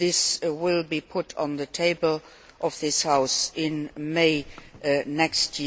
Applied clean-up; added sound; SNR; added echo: none; none; none; none.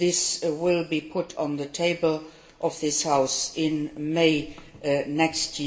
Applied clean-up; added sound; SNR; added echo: none; none; none; reverberation time 0.6 s.